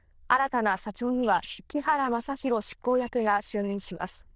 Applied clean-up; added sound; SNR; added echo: neural diffusion model UNIVERSE++.